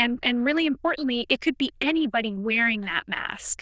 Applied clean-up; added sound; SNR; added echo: neural diffusion model UNIVERSE++.